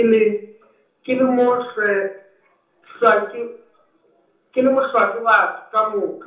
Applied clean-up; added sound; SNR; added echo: none; none; none; reverberation time 0.6 s.